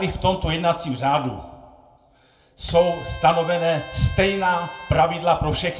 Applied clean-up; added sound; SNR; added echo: none; Trumpet; 18 dB; reverberation time 0.3 s.